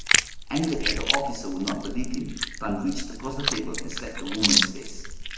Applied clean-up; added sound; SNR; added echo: none; Chewing, mastication; -3 dB; reverberation time 1.1 s.